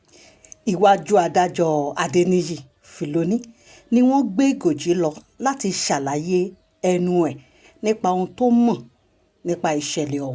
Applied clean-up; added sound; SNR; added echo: none; none; none; none.